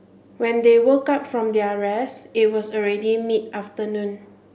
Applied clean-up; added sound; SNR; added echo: none; none; none; none.